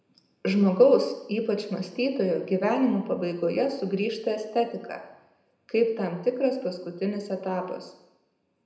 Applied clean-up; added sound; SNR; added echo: none; none; none; reverberation time 0.8 s.